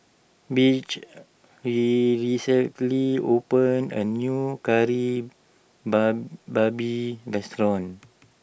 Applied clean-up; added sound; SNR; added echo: none; none; none; none.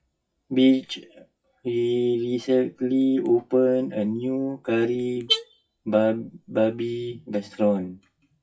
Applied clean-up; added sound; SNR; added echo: classical method WPE with log-MMSE.